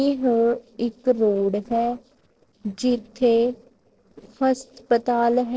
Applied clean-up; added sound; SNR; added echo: neural separator model SepFormer DNS4.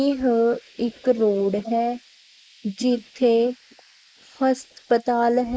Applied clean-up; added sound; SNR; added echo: neural mask model Resemble Enhance denoiser.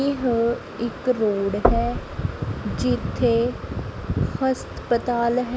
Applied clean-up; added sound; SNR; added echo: none; Knock / Wood; 4 dB; none.